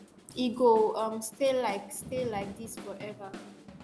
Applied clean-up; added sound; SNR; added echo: none; Thunder + Drum / Drum kit; 16 dB; none.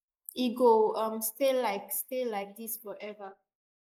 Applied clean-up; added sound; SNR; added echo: neural mask model Resemble Enhance denoiser.